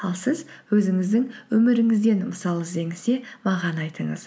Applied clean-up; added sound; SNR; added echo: none; none; none; none.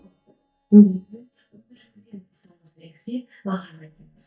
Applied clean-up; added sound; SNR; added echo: neural mask model DeepFilterNet 3.